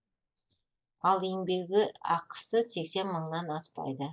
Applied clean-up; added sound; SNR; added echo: neural mask model DeepFilterNet 3.